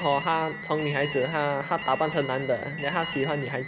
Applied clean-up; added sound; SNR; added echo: none; Alarm; 9 dB; none.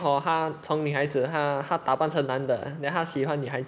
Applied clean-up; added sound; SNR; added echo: none; none; none; none.